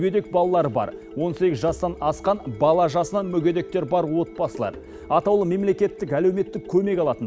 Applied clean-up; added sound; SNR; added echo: none; none; none; none.